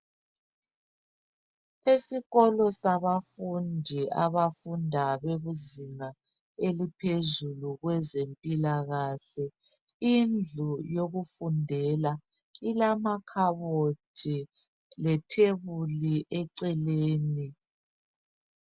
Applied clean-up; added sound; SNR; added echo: none; none; none; none.